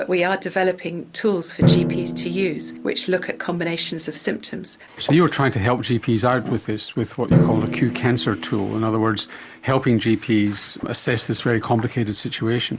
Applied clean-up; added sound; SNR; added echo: none; Drum; 6 dB; none.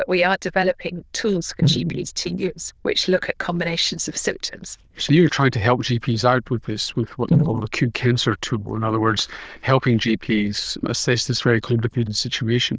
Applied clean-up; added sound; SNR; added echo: neural diffusion model UNIVERSE++.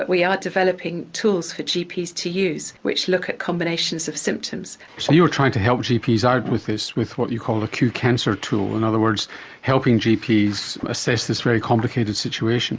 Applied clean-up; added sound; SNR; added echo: none; none; none; none.